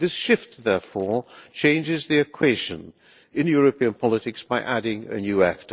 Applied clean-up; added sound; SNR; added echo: neural separator model SepFormer DNS4.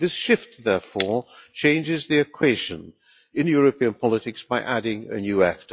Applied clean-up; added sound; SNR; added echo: classical method log-MMSE.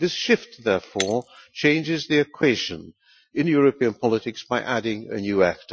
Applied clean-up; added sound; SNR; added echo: classical method Wiener filter.